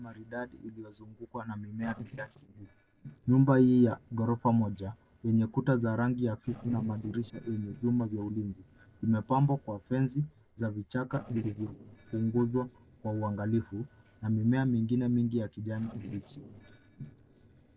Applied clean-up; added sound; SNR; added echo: neural separator model SepFormer DNS4.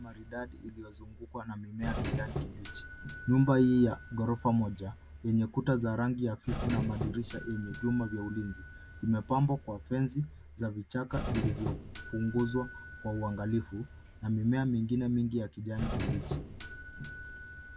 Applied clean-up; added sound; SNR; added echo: none; Doorbell; 3 dB; none.